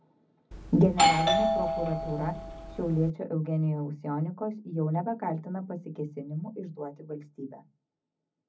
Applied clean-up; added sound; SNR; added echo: none; Doorbell; -3 dB; reverberation time 0.4 s.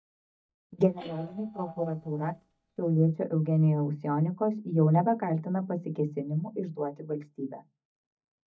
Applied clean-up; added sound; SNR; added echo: neural mask model DeepFilterNet 3.